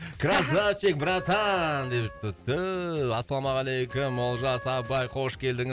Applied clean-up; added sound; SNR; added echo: none; Wind instrument, woodwind instrument; 17 dB; none.